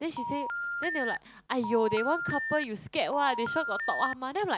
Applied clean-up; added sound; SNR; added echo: none; Telephone; 4 dB; none.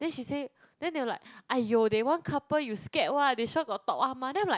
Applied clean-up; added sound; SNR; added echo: none; none; none; none.